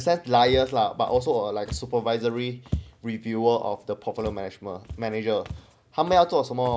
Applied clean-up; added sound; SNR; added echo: none; Walk, footsteps; 15 dB; none.